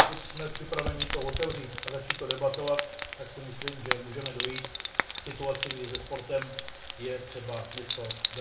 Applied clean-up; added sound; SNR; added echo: none; Frying (food); -2 dB; reverberation time 0.3 s.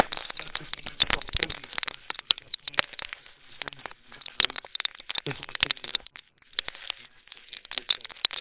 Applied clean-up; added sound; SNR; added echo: neural separator model SepFormer WHAMR!.